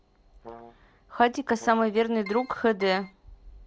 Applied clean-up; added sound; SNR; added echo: none; Brass instrument + Keyboard (musical); 18 dB; none.